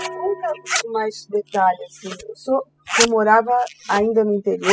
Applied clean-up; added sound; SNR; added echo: classical method spectral subtraction.